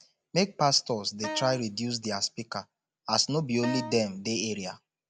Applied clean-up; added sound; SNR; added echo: none; Wind instrument, woodwind instrument; 10 dB; none.